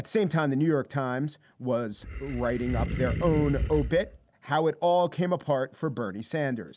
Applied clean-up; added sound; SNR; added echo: none; Animal; 4 dB; none.